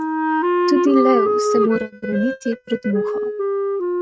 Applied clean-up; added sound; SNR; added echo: neural mask model RNNoise.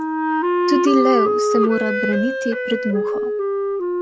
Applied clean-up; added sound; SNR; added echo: none; Wind instrument, woodwind instrument; -2 dB; none.